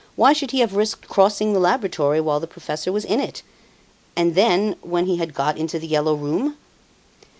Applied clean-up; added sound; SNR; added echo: none; none; none; none.